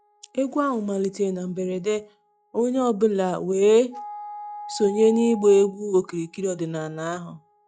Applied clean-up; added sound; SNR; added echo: classical method log-MMSE.